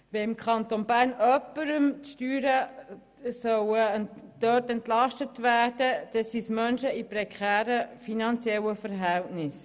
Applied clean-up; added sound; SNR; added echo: none; none; none; none.